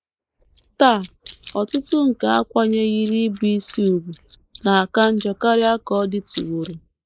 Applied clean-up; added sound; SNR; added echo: neural mask model Resemble Enhance denoiser.